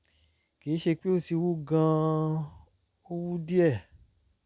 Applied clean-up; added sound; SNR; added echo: none; none; none; none.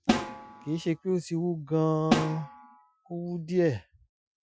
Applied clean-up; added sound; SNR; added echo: classical method Wiener filter.